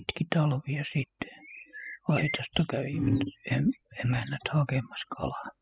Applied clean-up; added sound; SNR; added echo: classical method spectral subtraction.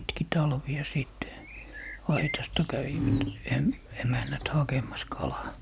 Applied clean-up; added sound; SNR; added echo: none; Bird; 15 dB; none.